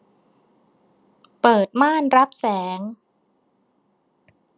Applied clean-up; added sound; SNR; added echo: none; none; none; none.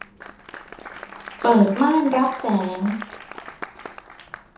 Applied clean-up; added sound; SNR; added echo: none; Applause; 15 dB; reverberation time 0.5 s.